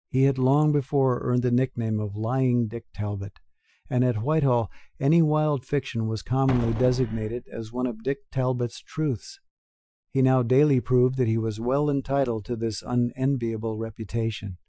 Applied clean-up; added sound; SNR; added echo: classical method Wiener filter.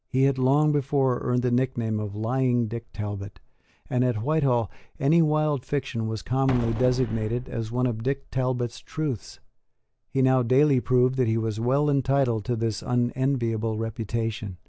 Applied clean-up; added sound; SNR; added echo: none; Explosion; 11 dB; none.